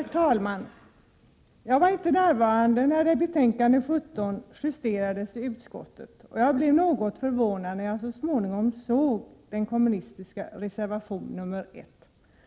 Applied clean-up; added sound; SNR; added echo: none; none; none; none.